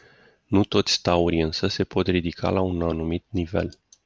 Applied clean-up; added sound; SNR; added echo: none; none; none; none.